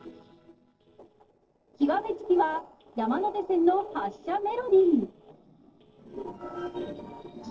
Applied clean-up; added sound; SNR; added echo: neural separator model SepFormer DNS4.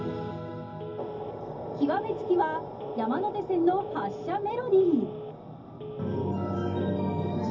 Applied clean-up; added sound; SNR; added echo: none; Telephone; 13 dB; reverberation time 0.4 s.